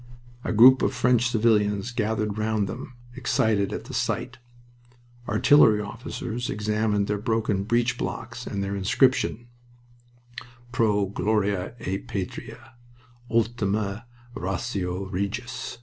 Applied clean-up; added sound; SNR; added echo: none; none; none; none.